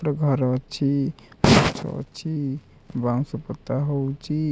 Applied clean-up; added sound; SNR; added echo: none; none; none; none.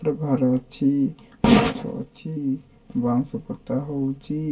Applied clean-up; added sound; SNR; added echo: none; none; none; reverberation time 0.1 s.